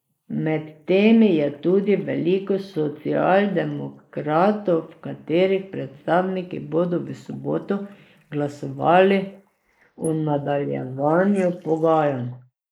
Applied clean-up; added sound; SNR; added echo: neural mask model Resemble Enhance denoiser.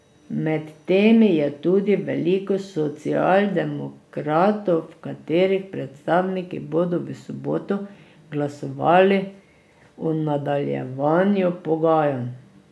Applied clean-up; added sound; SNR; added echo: none; none; none; none.